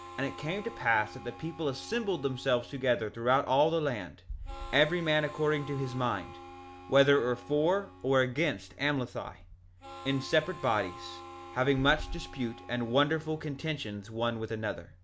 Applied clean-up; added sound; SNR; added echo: none; Harmonica; 18 dB; none.